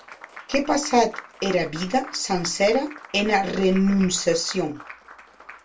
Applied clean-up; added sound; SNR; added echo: none; Applause; 17 dB; reverberation time 0.2 s.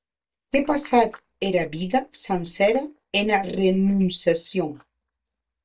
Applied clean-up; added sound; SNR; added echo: neural mask model DeepFilterNet 3.